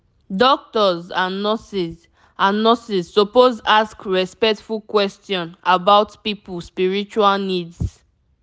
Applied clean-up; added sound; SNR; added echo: none; none; none; none.